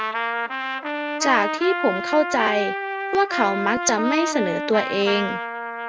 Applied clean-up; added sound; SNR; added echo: none; Trumpet; 3 dB; none.